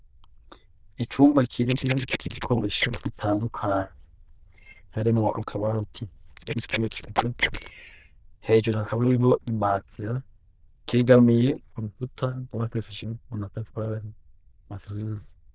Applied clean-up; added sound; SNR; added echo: neural diffusion model UNIVERSE++.